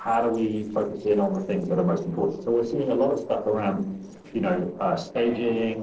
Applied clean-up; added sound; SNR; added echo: neural separator model SepFormer DNS4.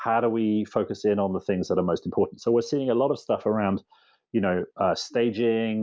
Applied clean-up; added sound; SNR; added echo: none; none; none; none.